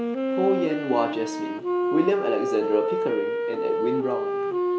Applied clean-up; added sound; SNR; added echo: none; Wind instrument, woodwind instrument; -1 dB; none.